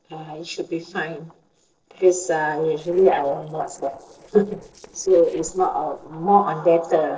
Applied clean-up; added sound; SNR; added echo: neural separator model SepFormer DNS4.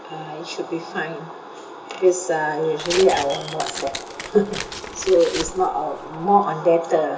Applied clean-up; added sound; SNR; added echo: none; Tearing; 11 dB; reverberation time 0.2 s.